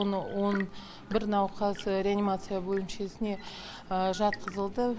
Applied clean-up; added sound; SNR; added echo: none; Tap / Fill (with liquid) / Trickle, dribble / Chirp, tweet / Engine; 18 dB; none.